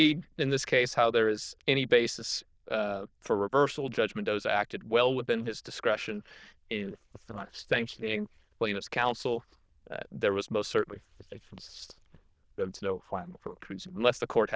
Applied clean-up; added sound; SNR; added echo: neural diffusion model UNIVERSE++.